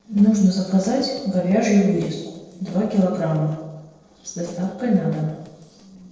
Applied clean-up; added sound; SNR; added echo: neural separator model SepFormer DNS4.